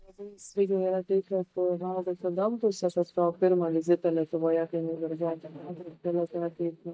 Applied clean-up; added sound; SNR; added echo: neural mask model DeepFilterNet 3.